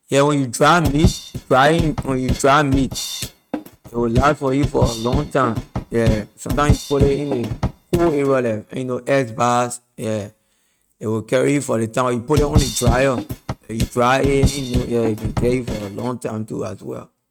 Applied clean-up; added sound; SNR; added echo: neural mask model RNNoise.